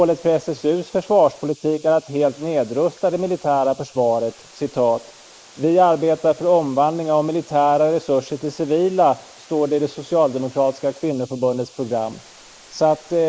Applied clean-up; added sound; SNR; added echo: neural mask model Resemble Enhance denoiser.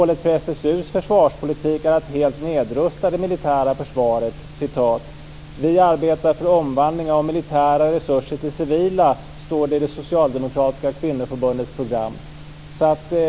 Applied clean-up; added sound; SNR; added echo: none; none; none; none.